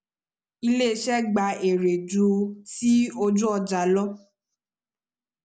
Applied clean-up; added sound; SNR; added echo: none; none; none; none.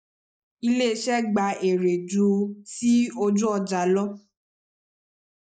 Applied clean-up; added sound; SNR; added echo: neural mask model Resemble Enhance denoiser.